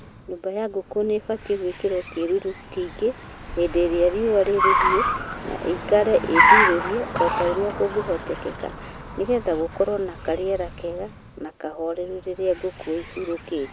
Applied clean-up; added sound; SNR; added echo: none; Car; 2 dB; none.